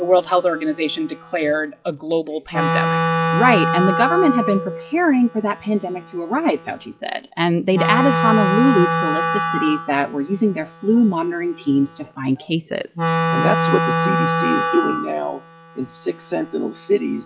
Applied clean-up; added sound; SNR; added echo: classical method log-MMSE.